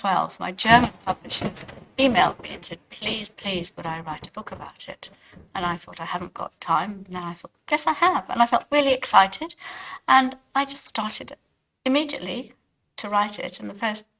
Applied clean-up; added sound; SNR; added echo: neural mask model RNNoise.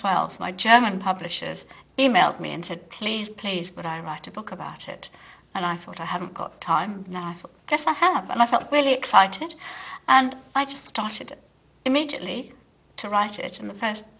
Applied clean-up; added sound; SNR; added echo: none; none; none; none.